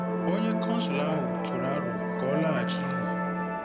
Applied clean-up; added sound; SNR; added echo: none; Musical instrument + Wind instrument, woodwind instrument; -3 dB; none.